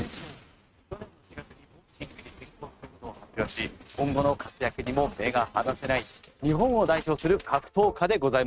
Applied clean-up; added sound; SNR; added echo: neural mask model RNNoise.